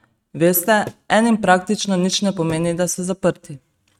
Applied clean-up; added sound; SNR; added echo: neural mask model RNNoise.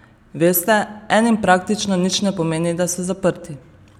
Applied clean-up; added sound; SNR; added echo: none; none; none; none.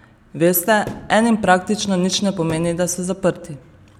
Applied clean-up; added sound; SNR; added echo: none; Thump, thud; 19 dB; none.